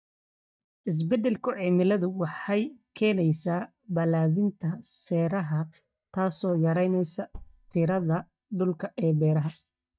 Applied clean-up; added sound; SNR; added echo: neural mask model DeepFilterNet 3.